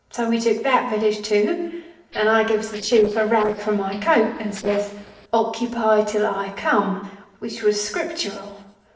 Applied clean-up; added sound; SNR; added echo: neural separator model SepFormer DNS4.